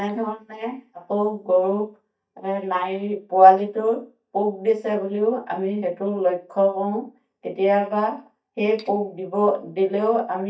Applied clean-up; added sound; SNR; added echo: neural mask model DeepFilterNet 3.